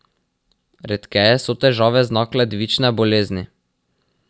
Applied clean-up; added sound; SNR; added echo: none; none; none; none.